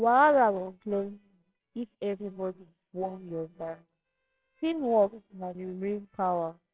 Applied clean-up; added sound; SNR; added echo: neural separator model SepFormer WHAMR!.